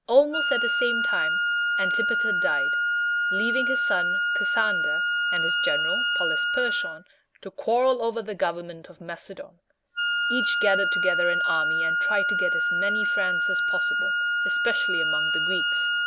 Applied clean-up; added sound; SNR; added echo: none; Wind instrument, woodwind instrument; -5 dB; none.